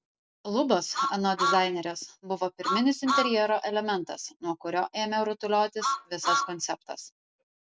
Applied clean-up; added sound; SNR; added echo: none; Truck; 3 dB; none.